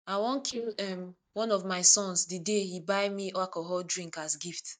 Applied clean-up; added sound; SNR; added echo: neural mask model DeepFilterNet 3.